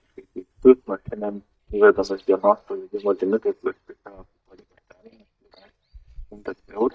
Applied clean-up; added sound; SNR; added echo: neural mask model DeepFilterNet 3.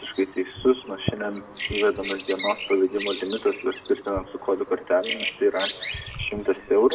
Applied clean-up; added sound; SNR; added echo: none; Bird vocalization, bird call, bird song; 3 dB; reverberation time 1.7 s.